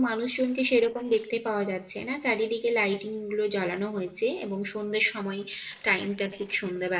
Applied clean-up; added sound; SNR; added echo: neural separator model SepFormer DNS4.